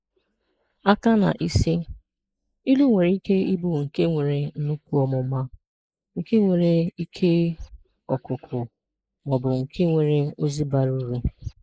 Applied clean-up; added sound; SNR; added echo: neural mask model Resemble Enhance denoiser.